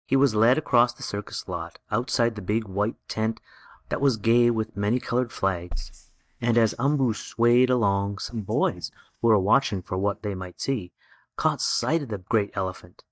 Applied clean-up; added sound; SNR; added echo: neural mask model DeepFilterNet 3.